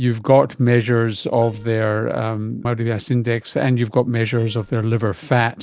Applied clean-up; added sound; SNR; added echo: neural separator model SepFormer DNS4.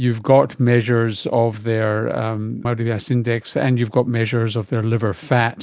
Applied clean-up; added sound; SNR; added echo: none; none; none; none.